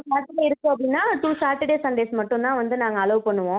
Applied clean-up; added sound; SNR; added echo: none; none; none; none.